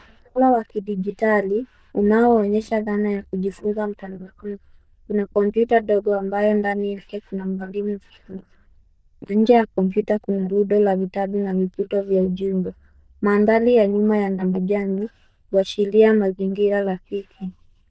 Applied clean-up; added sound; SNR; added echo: neural diffusion model UNIVERSE++.